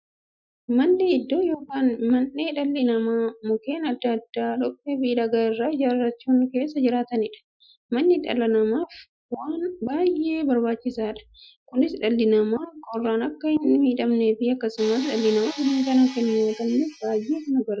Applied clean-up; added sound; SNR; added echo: classical method Wiener filter.